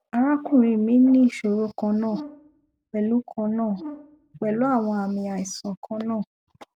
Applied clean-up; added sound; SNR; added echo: none; Brass instrument; 17 dB; none.